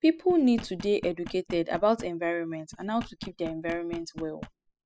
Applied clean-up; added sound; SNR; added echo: classical method spectral subtraction.